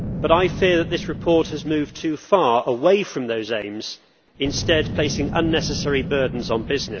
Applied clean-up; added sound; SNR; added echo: none; Boom; 9 dB; none.